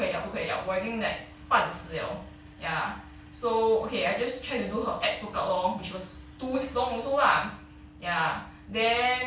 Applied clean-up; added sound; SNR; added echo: none; none; none; none.